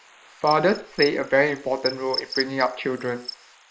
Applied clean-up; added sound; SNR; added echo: neural mask model Resemble Enhance denoiser.